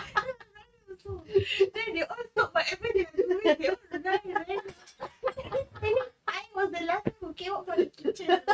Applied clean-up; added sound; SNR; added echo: neural mask model RNNoise.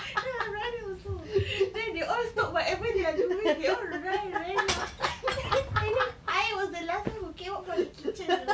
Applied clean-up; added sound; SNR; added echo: none; Shatter / Crushing; 12 dB; none.